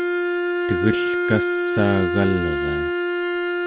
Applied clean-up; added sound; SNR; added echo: none; Wind instrument, woodwind instrument; -3 dB; none.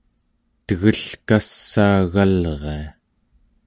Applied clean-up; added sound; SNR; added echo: none; none; none; none.